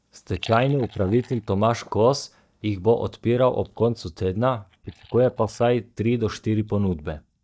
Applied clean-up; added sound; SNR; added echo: neural mask model DeepFilterNet 3.